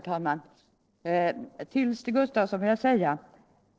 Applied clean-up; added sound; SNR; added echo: neural separator model SepFormer DNS4.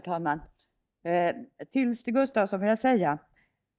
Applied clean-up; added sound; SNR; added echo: neural mask model DeepFilterNet 3.